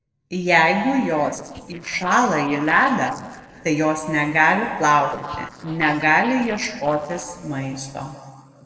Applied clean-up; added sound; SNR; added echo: neural separator model SepFormer DNS4.